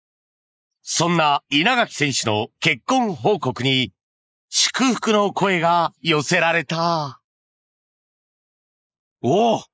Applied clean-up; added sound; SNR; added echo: neural mask model Resemble Enhance denoiser.